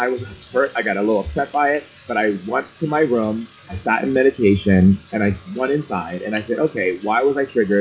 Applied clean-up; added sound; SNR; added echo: classical method WPE with log-MMSE.